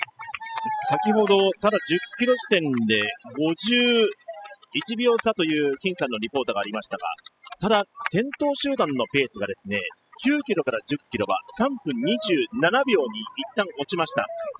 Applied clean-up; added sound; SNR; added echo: classical method spectral subtraction.